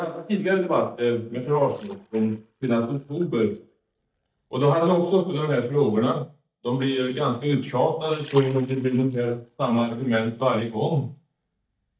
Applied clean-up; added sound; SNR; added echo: neural mask model DeepFilterNet 3.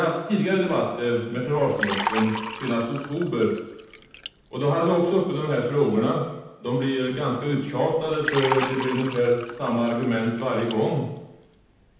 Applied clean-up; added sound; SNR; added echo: none; Liquid; 11 dB; reverberation time 0.9 s.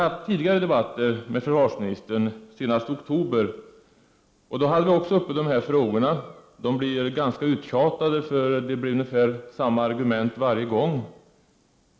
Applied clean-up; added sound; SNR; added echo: none; none; none; none.